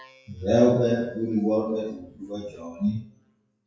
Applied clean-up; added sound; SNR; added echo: classical method WPE with log-MMSE.